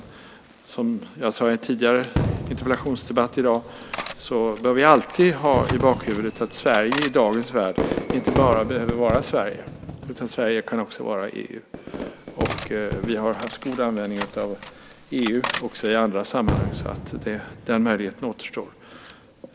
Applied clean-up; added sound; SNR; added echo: none; Fireworks + Cutlery, silverware; 7 dB; none.